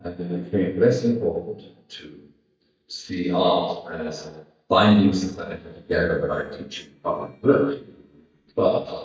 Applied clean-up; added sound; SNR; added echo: neural mask model DeepFilterNet 3.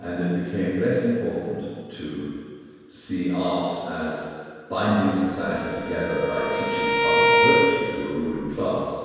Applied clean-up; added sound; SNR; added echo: none; Bowed string instrument; -2 dB; reverberation time 1.9 s.